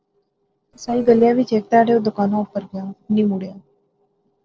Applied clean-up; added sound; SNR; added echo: neural separator model SepFormer DNS4.